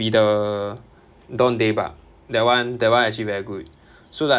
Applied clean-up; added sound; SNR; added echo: none; none; none; none.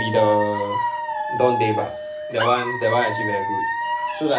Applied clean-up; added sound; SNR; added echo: none; Alarm / Dog; 2 dB; reverberation time 0.3 s.